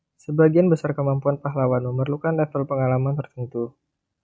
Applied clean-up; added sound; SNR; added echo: none; none; none; none.